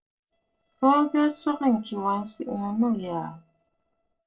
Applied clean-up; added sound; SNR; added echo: neural separator model SepFormer DNS4.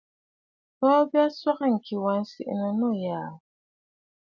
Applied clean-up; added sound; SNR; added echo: none; none; none; none.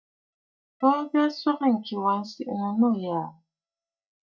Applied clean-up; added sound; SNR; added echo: neural mask model DeepFilterNet 3.